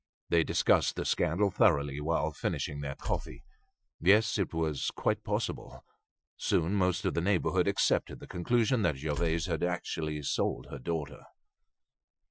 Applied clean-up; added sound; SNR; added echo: classical method Wiener filter.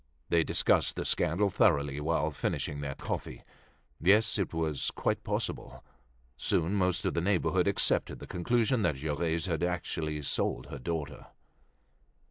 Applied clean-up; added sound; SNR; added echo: neural mask model Resemble Enhance denoiser.